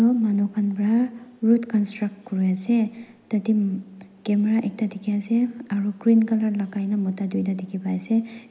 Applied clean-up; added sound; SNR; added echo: none; none; none; none.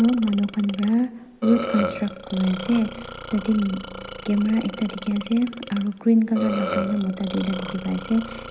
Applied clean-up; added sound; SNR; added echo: none; Burping, eructation; 10 dB; none.